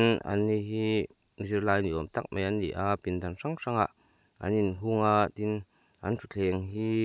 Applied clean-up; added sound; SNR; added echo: none; none; none; none.